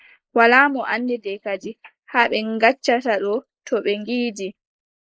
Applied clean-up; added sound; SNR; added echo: neural mask model Resemble Enhance denoiser.